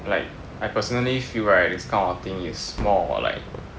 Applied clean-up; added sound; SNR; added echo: none; Gunshot, gunfire; 17 dB; none.